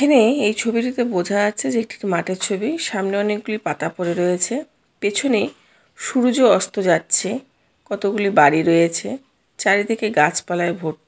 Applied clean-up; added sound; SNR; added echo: none; none; none; none.